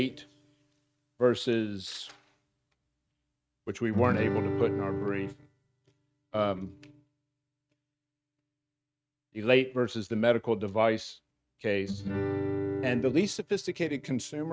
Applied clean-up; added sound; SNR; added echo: neural mask model RNNoise.